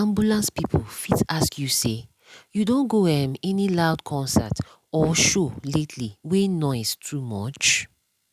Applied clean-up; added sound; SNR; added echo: none; none; none; none.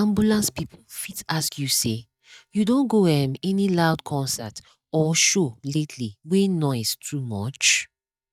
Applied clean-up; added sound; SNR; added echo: neural mask model DeepFilterNet 3.